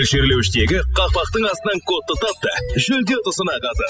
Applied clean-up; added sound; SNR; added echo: classical method spectral subtraction.